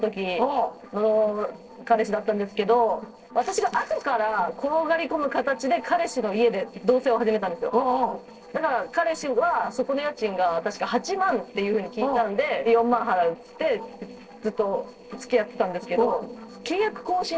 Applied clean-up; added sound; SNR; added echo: neural separator model SepFormer DNS4.